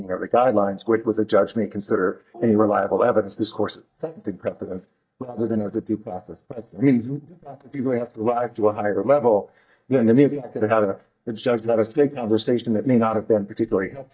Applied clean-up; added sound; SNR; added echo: neural mask model DeepFilterNet 3.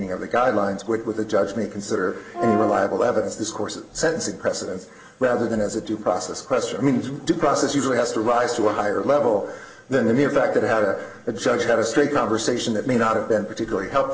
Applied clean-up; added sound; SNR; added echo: none; Brass instrument; 7 dB; reverberation time 2.4 s.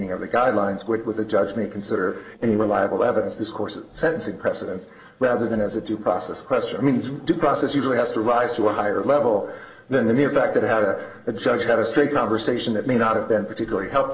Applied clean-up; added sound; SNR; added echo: neural separator model SepFormer DNS4.